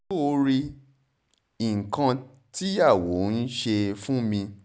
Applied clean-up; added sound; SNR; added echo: none; none; none; none.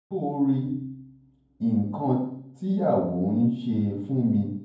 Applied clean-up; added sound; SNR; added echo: none; none; none; reverberation time 0.9 s.